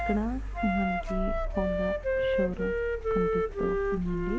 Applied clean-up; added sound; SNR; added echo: none; Wind instrument, woodwind instrument + Car; -4 dB; none.